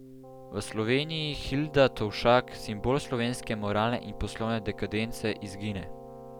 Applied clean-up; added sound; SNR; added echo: none; Keyboard (musical); 16 dB; none.